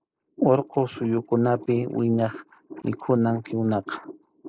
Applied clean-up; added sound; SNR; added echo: neural mask model Resemble Enhance denoiser.